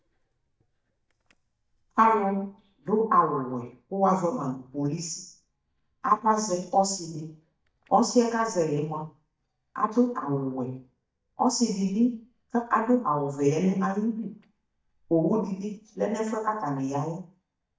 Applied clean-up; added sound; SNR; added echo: neural mask model DeepFilterNet 3.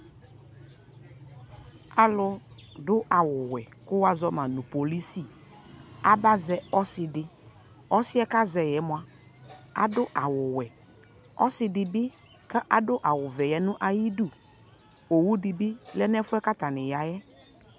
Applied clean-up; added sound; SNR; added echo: none; none; none; none.